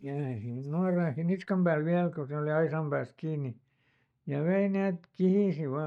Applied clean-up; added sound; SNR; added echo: neural mask model DeepFilterNet 3.